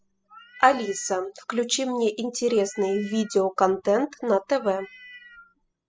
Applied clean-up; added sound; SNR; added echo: classical method spectral subtraction.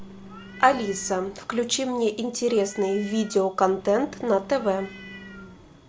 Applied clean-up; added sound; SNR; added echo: none; Meow + Engine; 19 dB; none.